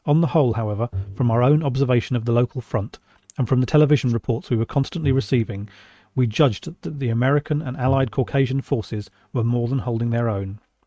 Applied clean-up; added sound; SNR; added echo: neural mask model RNNoise.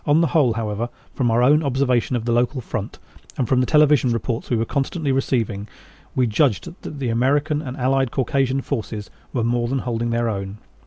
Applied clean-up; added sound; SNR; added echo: none; none; none; none.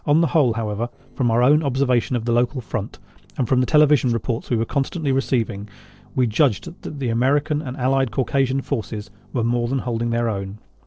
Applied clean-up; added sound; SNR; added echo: neural separator model SepFormer DNS4.